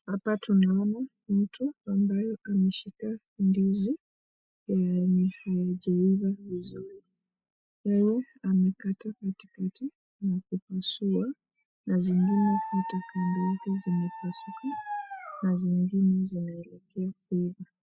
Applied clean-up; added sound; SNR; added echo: classical method spectral subtraction.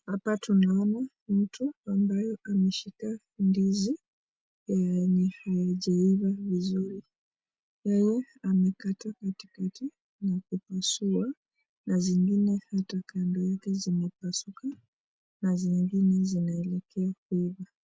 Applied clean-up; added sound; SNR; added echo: none; none; none; none.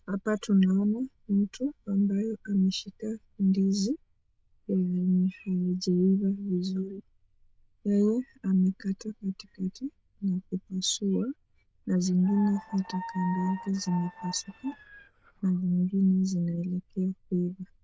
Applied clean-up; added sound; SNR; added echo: neural diffusion model UNIVERSE++.